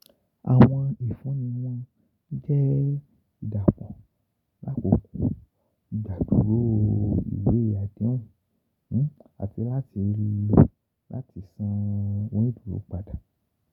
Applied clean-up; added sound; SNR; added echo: none; none; none; none.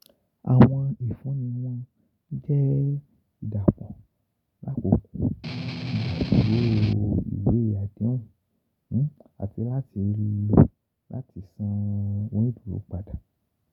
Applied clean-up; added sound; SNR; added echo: none; Strum; 5 dB; none.